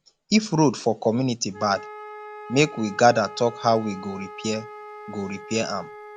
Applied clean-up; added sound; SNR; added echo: none; Wind instrument, woodwind instrument; 16 dB; none.